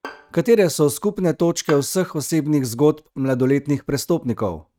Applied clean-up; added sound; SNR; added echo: neural mask model RNNoise.